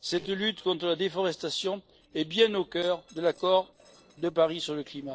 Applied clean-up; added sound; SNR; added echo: neural separator model SepFormer DNS4.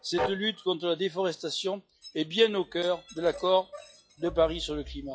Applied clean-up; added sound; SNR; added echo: classical method log-MMSE.